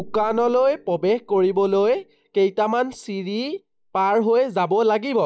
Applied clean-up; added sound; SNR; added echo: neural mask model DeepFilterNet 3.